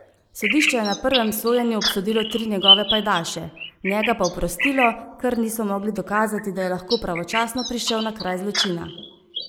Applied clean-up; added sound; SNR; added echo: neural mask model Resemble Enhance denoiser.